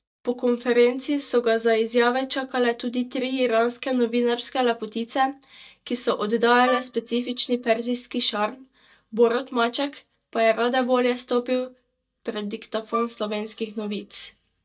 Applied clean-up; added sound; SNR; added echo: neural mask model DeepFilterNet 3.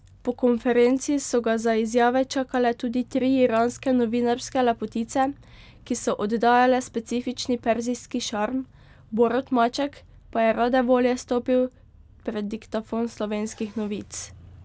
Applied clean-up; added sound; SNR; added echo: none; none; none; none.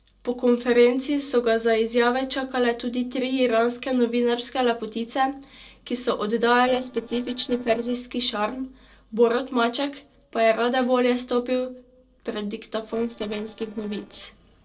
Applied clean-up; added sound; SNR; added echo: neural separator model SepFormer DNS4.